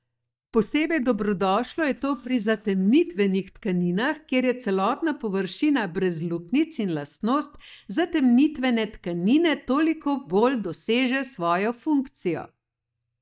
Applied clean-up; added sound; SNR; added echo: neural mask model DeepFilterNet 3.